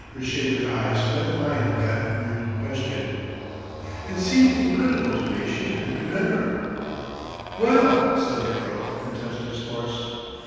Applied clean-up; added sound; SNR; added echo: none; Motorcycle; 8 dB; reverberation time 2.1 s.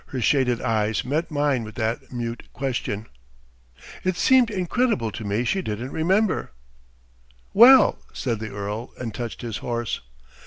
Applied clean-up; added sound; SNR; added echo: none; none; none; none.